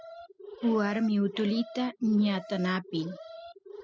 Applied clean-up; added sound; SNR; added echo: classical method spectral subtraction.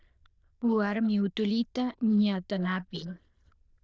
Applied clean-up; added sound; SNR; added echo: neural diffusion model UNIVERSE++.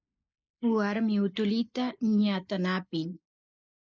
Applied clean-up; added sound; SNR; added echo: neural mask model Resemble Enhance denoiser.